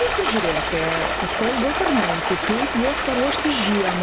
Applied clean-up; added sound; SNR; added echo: none; Stream; 0 dB; none.